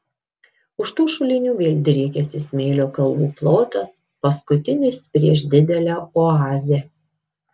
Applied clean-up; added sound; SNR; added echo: none; none; none; none.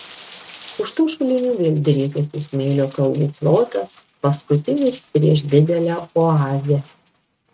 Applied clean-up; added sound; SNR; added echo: neural mask model RNNoise.